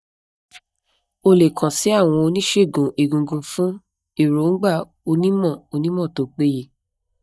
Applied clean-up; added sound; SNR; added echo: neural mask model DeepFilterNet 3.